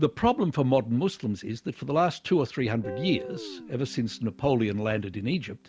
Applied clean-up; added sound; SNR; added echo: none; Guitar; 17 dB; none.